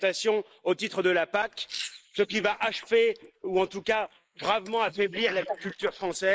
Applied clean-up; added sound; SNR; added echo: neural mask model Resemble Enhance denoiser.